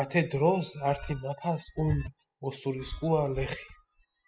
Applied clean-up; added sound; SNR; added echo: classical method spectral subtraction.